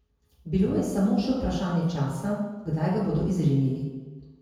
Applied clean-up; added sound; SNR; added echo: none; none; none; reverberation time 1.2 s.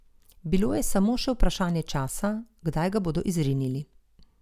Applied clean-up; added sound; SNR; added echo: none; none; none; none.